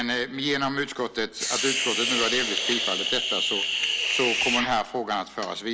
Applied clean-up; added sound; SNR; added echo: none; Hiss; -2 dB; none.